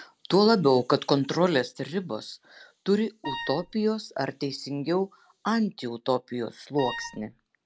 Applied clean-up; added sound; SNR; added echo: none; Wind instrument, woodwind instrument; 10 dB; none.